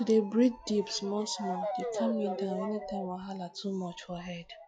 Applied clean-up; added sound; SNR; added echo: classical method log-MMSE.